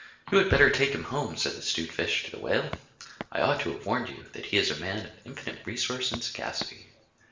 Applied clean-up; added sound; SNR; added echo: none; Walk, footsteps; 12 dB; reverberation time 0.7 s.